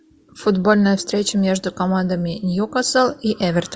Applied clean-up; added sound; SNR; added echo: none; none; none; none.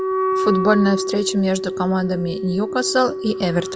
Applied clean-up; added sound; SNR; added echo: none; Wind instrument, woodwind instrument; 4 dB; none.